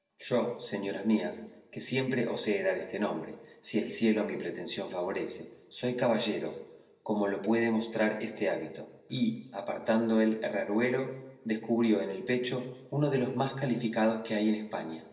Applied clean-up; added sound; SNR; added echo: none; none; none; reverberation time 0.9 s.